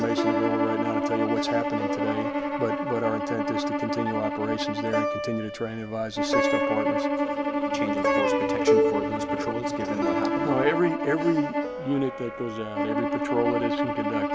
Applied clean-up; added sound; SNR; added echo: none; Plucked string instrument + Bowed string instrument; -4 dB; none.